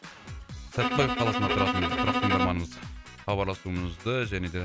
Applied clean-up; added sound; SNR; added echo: none; Bowed string instrument; -1 dB; none.